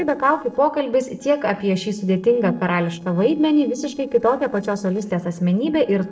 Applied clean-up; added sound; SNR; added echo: neural separator model SepFormer DNS4.